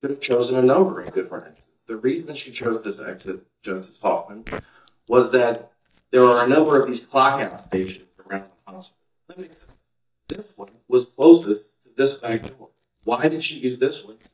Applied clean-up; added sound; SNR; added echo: neural mask model DeepFilterNet 3.